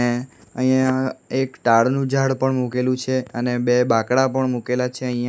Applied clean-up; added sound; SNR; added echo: none; none; none; none.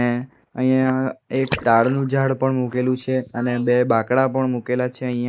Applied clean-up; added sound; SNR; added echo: neural mask model Resemble Enhance denoiser.